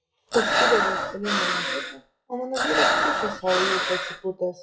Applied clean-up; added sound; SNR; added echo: classical method WPE with log-MMSE.